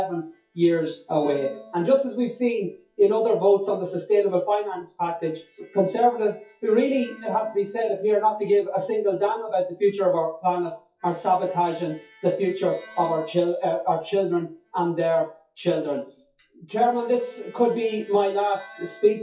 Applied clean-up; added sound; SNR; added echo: classical method WPE with log-MMSE.